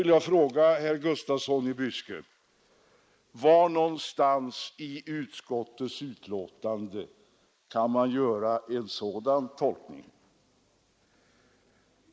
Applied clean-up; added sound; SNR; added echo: neural mask model Resemble Enhance denoiser.